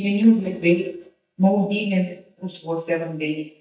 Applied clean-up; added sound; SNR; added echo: neural mask model DeepFilterNet 3.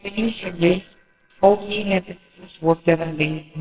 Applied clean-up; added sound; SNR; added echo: neural separator model SepFormer WHAMR!.